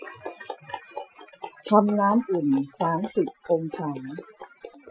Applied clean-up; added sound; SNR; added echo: classical method Wiener filter.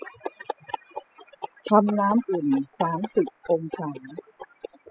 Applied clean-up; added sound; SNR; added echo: classical method spectral subtraction.